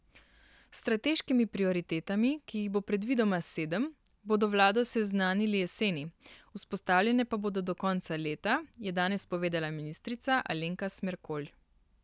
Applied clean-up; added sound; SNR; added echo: none; none; none; none.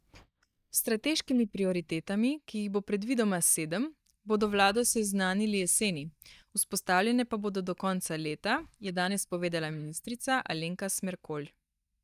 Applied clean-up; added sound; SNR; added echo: neural mask model DeepFilterNet 3.